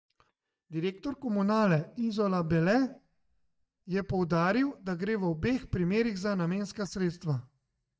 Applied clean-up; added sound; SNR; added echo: neural mask model DeepFilterNet 3.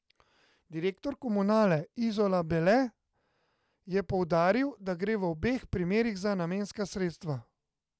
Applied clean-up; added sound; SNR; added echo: none; none; none; none.